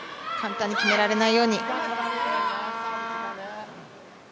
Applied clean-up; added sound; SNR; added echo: none; Wind instrument, woodwind instrument; 7 dB; none.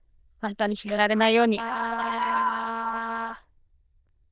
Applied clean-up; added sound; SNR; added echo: neural diffusion model UNIVERSE++.